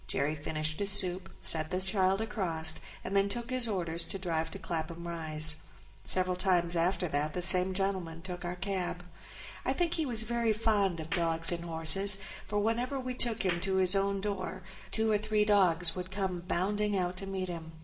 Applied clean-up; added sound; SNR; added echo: none; Clapping; 13 dB; reverberation time 1.0 s.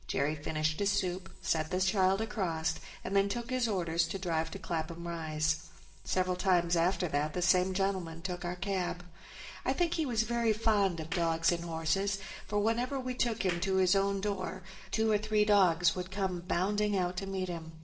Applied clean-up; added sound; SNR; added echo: neural separator model SepFormer DNS4.